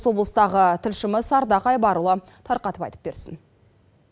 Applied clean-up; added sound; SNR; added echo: none; none; none; none.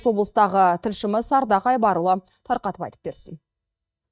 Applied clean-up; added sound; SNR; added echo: neural mask model DeepFilterNet 3.